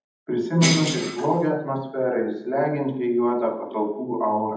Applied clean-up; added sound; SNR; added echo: none; Bell; 3 dB; reverberation time 0.8 s.